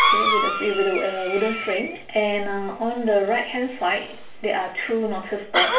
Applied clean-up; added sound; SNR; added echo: none; Cough; 2 dB; reverberation time 0.3 s.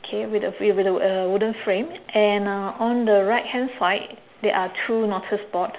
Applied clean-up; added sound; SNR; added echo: none; none; none; none.